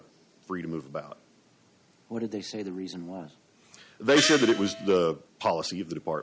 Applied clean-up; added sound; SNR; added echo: none; Gong; 0 dB; none.